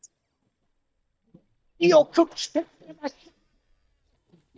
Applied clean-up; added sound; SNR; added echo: neural mask model DeepFilterNet 3.